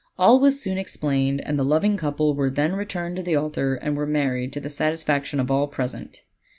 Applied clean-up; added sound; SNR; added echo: none; none; none; none.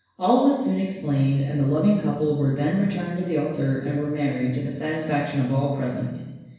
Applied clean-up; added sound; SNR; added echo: none; none; none; reverberation time 1.0 s.